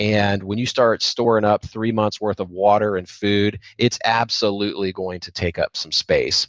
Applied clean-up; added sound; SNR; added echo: none; none; none; none.